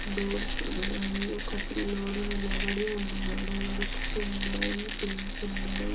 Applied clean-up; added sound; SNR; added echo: none; Rattle; -2 dB; reverberation time 0.2 s.